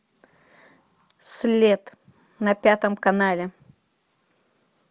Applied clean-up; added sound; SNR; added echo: none; none; none; none.